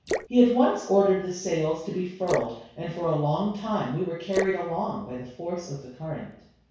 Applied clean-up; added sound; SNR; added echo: none; Drip / Splash, splatter; 12 dB; reverberation time 0.6 s.